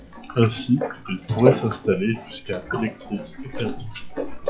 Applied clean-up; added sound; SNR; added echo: classical method WPE with log-MMSE.